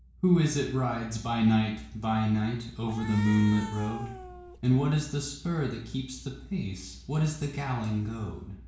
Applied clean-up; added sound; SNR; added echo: none; Cat; 14 dB; reverberation time 0.6 s.